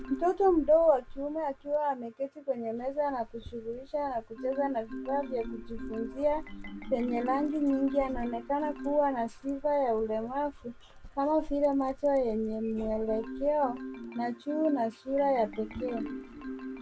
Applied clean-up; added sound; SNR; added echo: none; Marimba, xylophone + Dog; 11 dB; none.